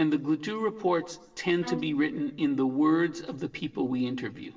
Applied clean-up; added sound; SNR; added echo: none; Bowed string instrument; 13 dB; reverberation time 0.8 s.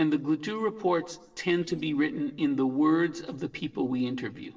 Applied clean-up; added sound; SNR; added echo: neural separator model SepFormer DNS4.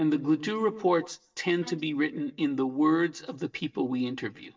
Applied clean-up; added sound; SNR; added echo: neural mask model DeepFilterNet 3.